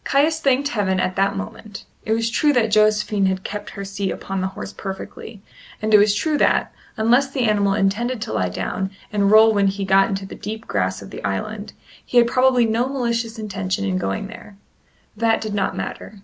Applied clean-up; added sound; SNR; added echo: none; none; none; none.